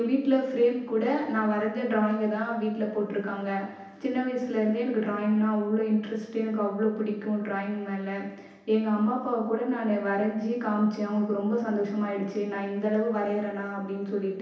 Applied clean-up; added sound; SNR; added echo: none; none; none; reverberation time 0.9 s.